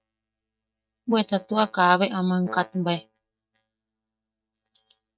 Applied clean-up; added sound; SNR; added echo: neural mask model DeepFilterNet 3.